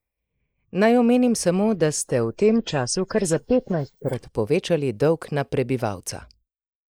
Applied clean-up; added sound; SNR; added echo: neural mask model Resemble Enhance denoiser.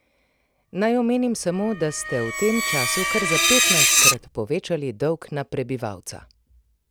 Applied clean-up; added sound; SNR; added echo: none; Screech; -3 dB; none.